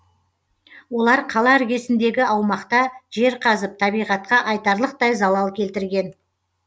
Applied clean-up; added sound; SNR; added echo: none; none; none; none.